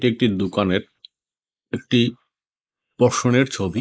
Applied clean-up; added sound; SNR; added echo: neural mask model Resemble Enhance denoiser.